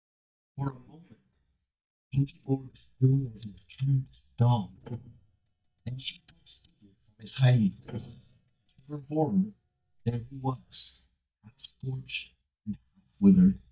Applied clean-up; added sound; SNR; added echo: neural mask model DeepFilterNet 3.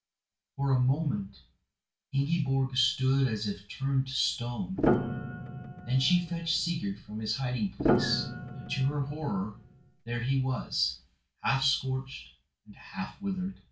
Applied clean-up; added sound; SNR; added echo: none; Piano; 2 dB; reverberation time 0.3 s.